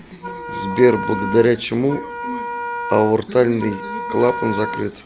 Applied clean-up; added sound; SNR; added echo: none; Wind instrument, woodwind instrument; 8 dB; none.